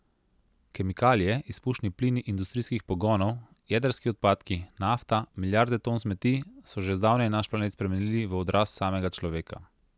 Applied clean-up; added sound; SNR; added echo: none; none; none; none.